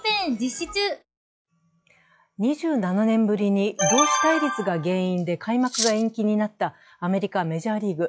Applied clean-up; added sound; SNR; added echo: classical method log-MMSE.